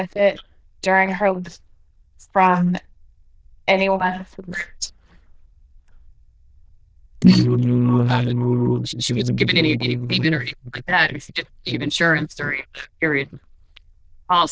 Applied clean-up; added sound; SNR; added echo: neural diffusion model UNIVERSE++.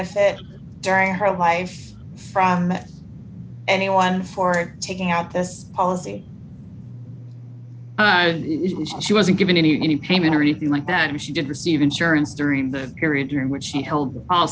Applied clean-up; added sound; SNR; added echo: none; none; none; none.